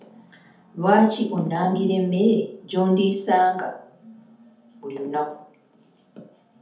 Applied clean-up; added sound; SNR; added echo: none; none; none; reverberation time 0.6 s.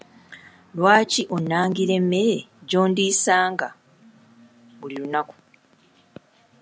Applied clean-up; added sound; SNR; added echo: none; none; none; none.